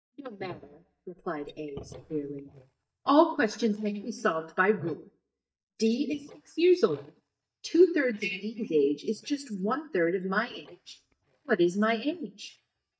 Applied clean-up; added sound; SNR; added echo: neural mask model DeepFilterNet 3.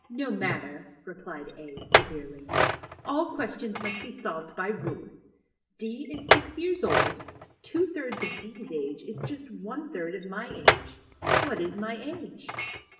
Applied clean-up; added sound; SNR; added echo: none; Chink, clink; -4 dB; reverberation time 0.8 s.